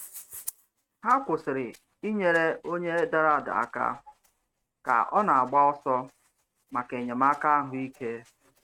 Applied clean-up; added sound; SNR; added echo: neural mask model RNNoise.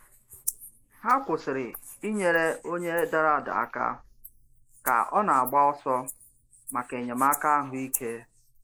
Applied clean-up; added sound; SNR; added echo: neural mask model Resemble Enhance denoiser.